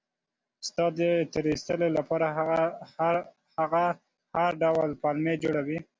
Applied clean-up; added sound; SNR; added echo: none; none; none; none.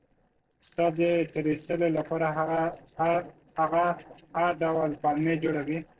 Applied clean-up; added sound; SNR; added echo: neural separator model SepFormer DNS4.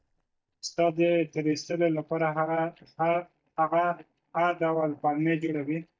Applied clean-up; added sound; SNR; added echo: neural mask model DeepFilterNet 3.